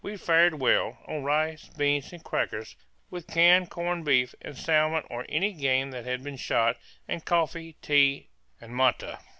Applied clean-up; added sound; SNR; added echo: none; none; none; none.